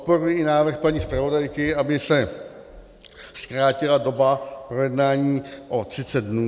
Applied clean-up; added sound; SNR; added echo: none; none; none; none.